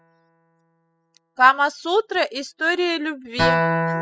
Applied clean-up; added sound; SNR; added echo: classical method spectral subtraction.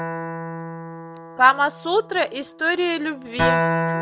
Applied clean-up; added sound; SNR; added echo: none; Acoustic guitar; 3 dB; none.